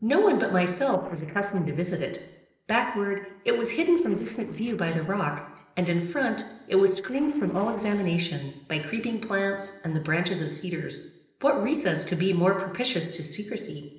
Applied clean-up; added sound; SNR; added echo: neural separator model SepFormer DNS4.